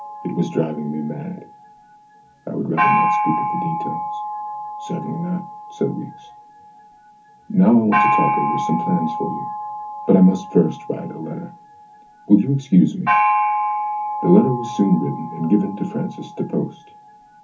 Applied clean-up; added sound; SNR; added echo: none; Gong; 3 dB; reverberation time 0.3 s.